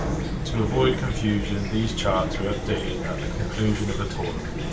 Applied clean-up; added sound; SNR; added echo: none; Chirp, tweet / Fowl; 1 dB; reverberation time 0.2 s.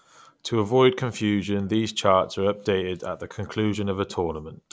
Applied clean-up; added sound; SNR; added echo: none; none; none; none.